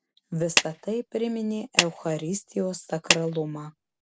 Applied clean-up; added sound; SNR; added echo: none; Clapping; 0 dB; none.